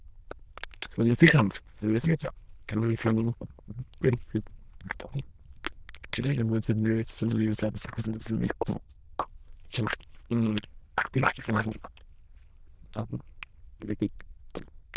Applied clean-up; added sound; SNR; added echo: neural diffusion model UNIVERSE++.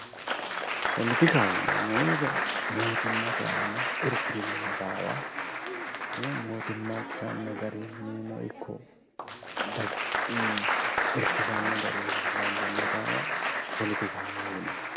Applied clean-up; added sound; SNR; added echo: none; Applause; -2 dB; none.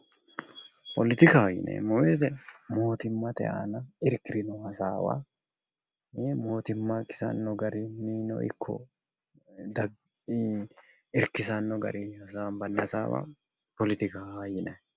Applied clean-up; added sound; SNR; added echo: none; none; none; none.